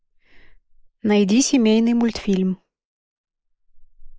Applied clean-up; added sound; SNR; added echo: neural mask model Resemble Enhance denoiser.